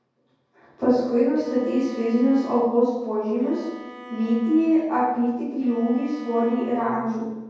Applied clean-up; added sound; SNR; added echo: none; Bowed string instrument; 19 dB; reverberation time 1.3 s.